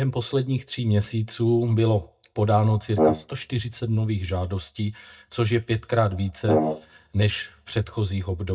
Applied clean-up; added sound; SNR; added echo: neural mask model DeepFilterNet 3.